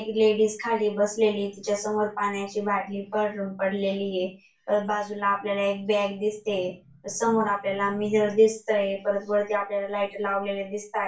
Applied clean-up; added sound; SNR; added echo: none; none; none; reverberation time 0.2 s.